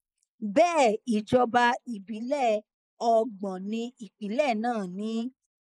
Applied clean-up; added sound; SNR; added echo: neural mask model Resemble Enhance denoiser.